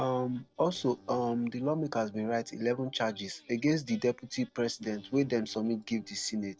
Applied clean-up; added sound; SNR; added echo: neural separator model SepFormer DNS4.